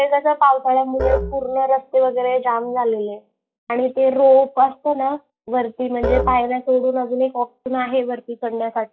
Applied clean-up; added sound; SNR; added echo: classical method log-MMSE.